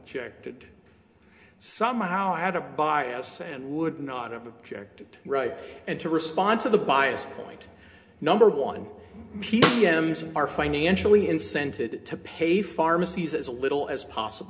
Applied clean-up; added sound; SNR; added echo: none; Snare drum; 2 dB; reverberation time 0.3 s.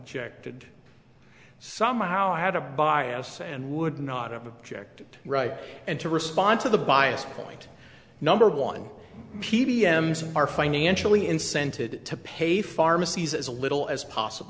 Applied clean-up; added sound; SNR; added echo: none; none; none; none.